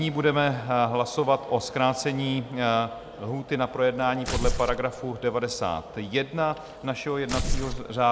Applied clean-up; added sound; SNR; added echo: none; Tearing; 2 dB; none.